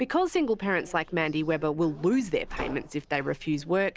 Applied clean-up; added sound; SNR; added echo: none; none; none; none.